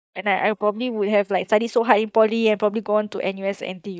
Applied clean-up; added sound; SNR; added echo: neural mask model DeepFilterNet 3.